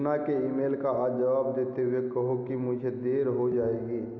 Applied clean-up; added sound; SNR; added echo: none; none; none; none.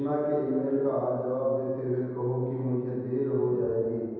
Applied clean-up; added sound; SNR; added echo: none; none; none; reverberation time 1.2 s.